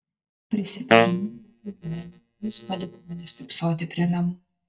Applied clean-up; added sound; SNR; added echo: neural mask model DeepFilterNet 3.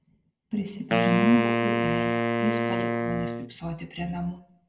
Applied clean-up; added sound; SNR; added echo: none; Wind instrument, woodwind instrument; -3 dB; reverberation time 0.5 s.